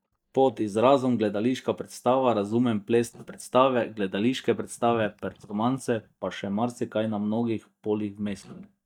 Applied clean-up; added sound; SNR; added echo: neural mask model DeepFilterNet 3.